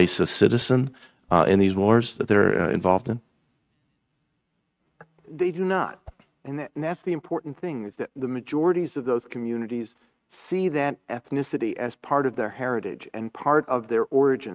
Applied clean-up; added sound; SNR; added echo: neural mask model RNNoise.